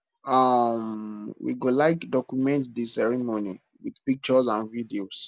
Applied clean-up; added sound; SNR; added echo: none; none; none; none.